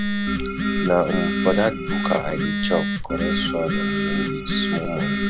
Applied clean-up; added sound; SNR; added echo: none; Telephone + Organ; -2 dB; none.